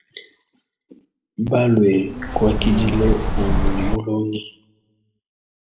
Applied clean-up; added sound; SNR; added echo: none; Bird; -2 dB; reverberation time 0.5 s.